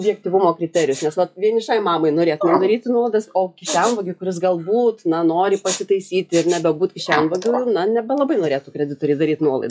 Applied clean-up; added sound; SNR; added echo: classical method log-MMSE.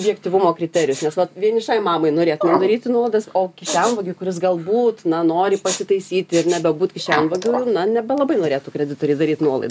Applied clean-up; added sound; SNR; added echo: none; Respiratory sounds; 12 dB; none.